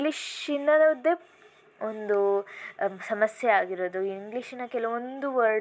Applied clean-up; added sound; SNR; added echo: none; none; none; none.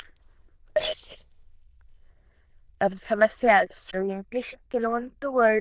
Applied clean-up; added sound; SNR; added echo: neural diffusion model UNIVERSE++.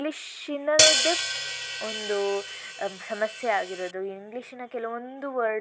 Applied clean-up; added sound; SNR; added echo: none; Hi-hat; -3 dB; none.